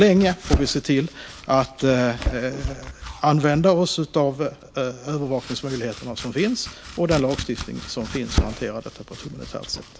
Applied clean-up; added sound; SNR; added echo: none; Domestic sounds, home sounds; 9 dB; none.